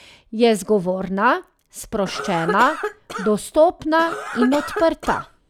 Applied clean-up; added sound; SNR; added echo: none; Cough; 8 dB; none.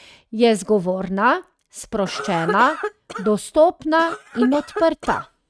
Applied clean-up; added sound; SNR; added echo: neural mask model RNNoise.